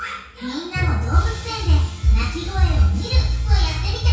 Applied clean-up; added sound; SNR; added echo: none; none; none; reverberation time 0.6 s.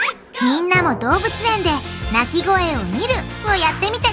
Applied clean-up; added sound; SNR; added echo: none; none; none; none.